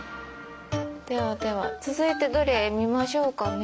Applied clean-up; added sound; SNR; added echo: none; none; none; none.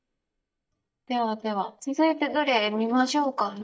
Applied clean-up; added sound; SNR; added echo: neural mask model DeepFilterNet 3.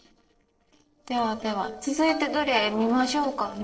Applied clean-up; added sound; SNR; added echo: neural separator model SepFormer DNS4.